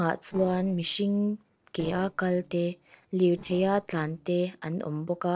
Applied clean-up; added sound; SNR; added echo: neural separator model SepFormer DNS4.